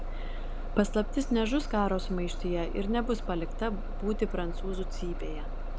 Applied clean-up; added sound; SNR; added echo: none; Bus; 1 dB; none.